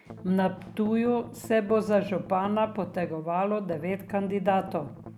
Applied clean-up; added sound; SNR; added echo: none; Strum; 17 dB; none.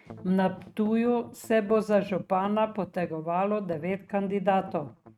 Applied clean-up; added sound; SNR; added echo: neural mask model RNNoise.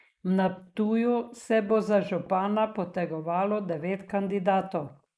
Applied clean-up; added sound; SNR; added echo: neural mask model Resemble Enhance denoiser.